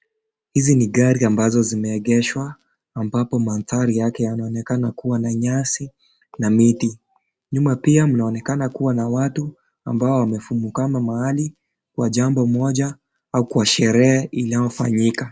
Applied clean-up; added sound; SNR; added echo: none; none; none; none.